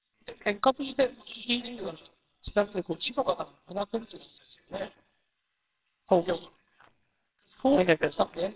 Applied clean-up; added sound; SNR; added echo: neural separator model SepFormer WHAMR!.